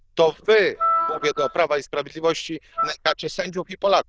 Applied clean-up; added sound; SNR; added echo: neural diffusion model UNIVERSE++.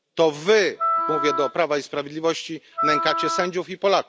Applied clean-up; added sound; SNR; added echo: none; Wind instrument, woodwind instrument; 4 dB; none.